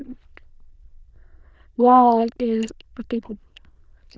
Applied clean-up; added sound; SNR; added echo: neural diffusion model UNIVERSE++.